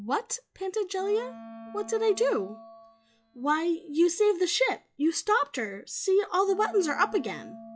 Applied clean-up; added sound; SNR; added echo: classical method log-MMSE.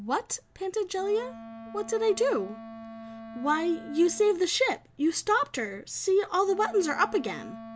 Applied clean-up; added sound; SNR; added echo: none; Wind instrument, woodwind instrument; 17 dB; none.